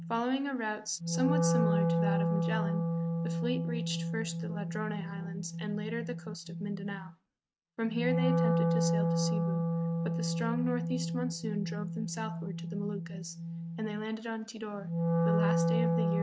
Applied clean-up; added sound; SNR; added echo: neural mask model RNNoise.